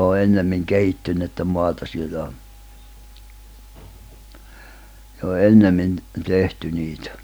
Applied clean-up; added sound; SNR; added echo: none; none; none; none.